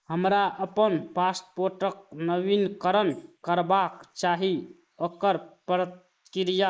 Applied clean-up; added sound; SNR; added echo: neural mask model Resemble Enhance denoiser.